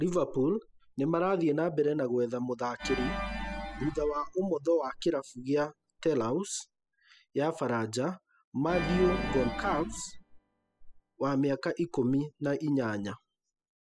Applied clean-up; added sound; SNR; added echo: classical method spectral subtraction.